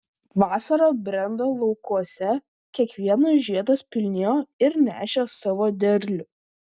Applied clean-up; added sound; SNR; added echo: none; none; none; none.